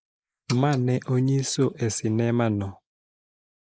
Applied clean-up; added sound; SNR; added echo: neural mask model Resemble Enhance denoiser.